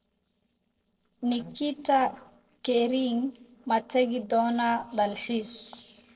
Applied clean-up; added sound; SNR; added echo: neural separator model SepFormer DNS4.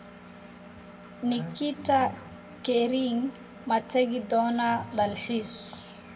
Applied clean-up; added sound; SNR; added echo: none; Engine; 18 dB; reverberation time 1.5 s.